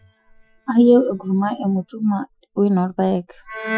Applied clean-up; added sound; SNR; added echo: classical method Wiener filter.